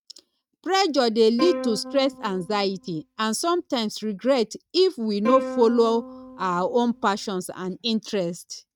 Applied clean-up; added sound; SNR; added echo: neural mask model RNNoise.